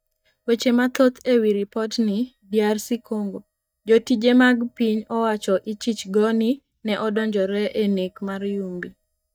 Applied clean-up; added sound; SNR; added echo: neural mask model DeepFilterNet 3.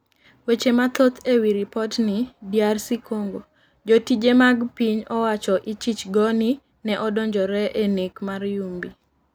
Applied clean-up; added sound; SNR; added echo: none; none; none; none.